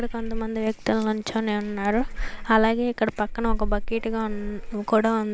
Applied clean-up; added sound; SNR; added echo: none; Meow / Purr; 5 dB; none.